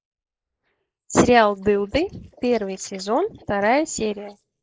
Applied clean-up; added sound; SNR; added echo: neural mask model Resemble Enhance denoiser.